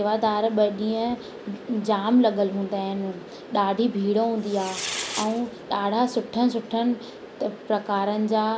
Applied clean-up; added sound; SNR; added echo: none; Fireworks; 9 dB; none.